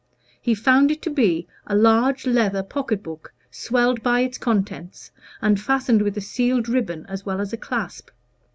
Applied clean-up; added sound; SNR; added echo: none; none; none; none.